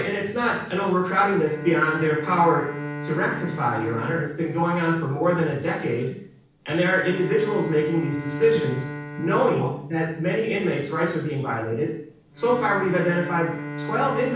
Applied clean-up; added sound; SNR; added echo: none; Bowed string instrument; 12 dB; reverberation time 0.7 s.